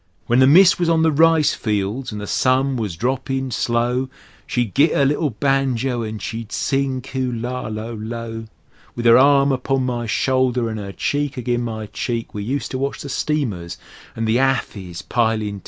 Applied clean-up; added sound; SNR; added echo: none; none; none; none.